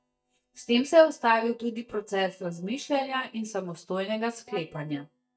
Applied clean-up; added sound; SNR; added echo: neural mask model DeepFilterNet 3.